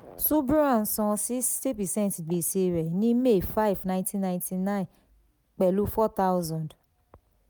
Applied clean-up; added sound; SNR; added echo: none; none; none; none.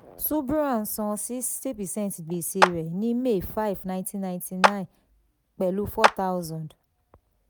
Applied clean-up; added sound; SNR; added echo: none; Clapping; -1 dB; none.